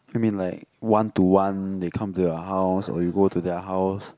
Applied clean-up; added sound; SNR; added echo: neural mask model Resemble Enhance denoiser.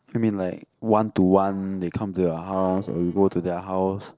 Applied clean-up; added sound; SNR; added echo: neural separator model SepFormer DNS4.